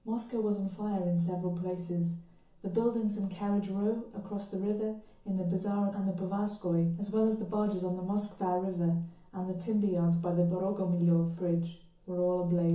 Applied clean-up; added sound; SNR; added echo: none; none; none; reverberation time 0.7 s.